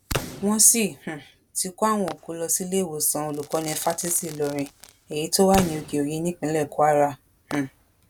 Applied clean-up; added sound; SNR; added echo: none; Crackle / Fireworks; 14 dB; none.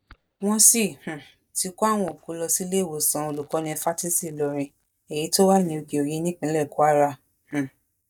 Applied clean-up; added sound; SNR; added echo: neural mask model DeepFilterNet 3.